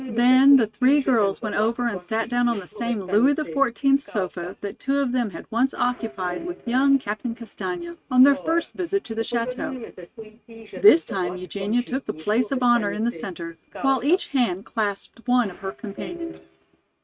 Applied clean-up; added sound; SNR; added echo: neural mask model RNNoise.